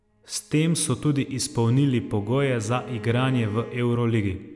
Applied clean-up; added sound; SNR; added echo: none; Bowed string instrument; 20 dB; none.